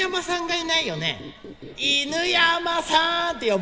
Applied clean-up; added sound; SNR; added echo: none; Squeak; 19 dB; none.